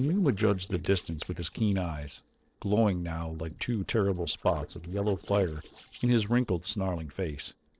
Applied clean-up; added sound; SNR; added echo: neural separator model SepFormer DNS4.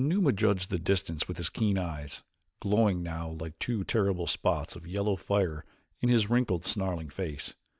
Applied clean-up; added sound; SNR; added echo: none; none; none; none.